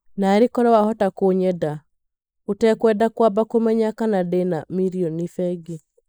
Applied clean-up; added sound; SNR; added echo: neural mask model Resemble Enhance denoiser.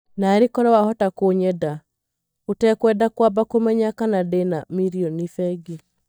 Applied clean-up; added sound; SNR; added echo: neural mask model DeepFilterNet 3.